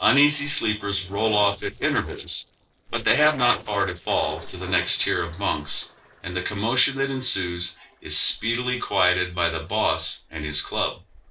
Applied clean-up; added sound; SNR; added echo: neural separator model SepFormer DNS4.